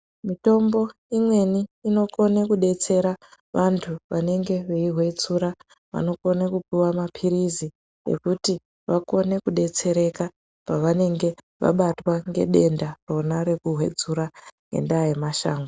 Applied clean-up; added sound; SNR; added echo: none; none; none; none.